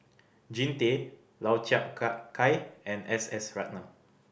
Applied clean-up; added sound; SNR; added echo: none; none; none; none.